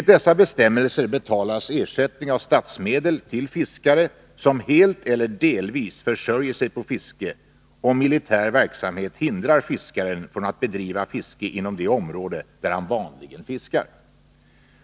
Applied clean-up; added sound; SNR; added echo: none; none; none; none.